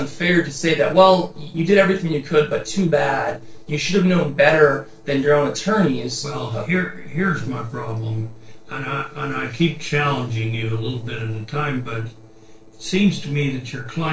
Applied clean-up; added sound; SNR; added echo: neural separator model SepFormer DNS4.